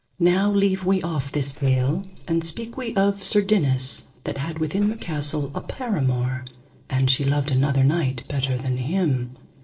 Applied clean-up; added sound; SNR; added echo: neural separator model SepFormer DNS4.